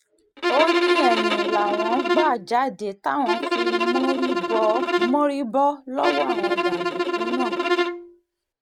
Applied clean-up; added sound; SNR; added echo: neural mask model RNNoise.